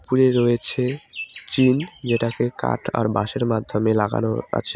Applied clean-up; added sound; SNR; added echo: none; none; none; none.